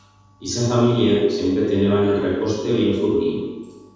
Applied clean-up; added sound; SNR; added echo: none; none; none; reverberation time 1.2 s.